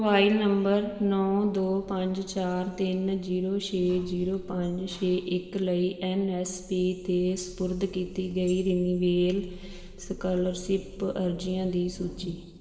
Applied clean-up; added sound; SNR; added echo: none; Sliding door; 19 dB; reverberation time 2.8 s.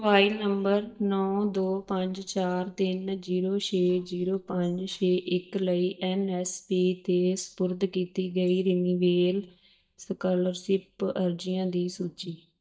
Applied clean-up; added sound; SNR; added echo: neural mask model DeepFilterNet 3.